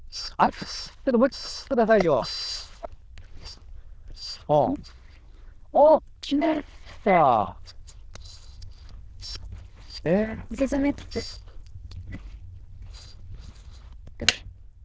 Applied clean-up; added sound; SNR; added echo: neural diffusion model UNIVERSE++.